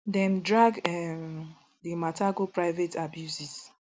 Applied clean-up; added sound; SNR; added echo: none; none; none; none.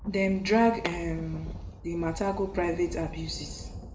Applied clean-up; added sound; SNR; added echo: none; Thunder; 11 dB; reverberation time 0.6 s.